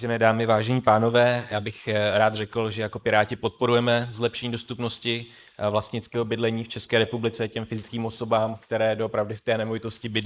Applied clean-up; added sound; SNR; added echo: neural mask model Resemble Enhance denoiser.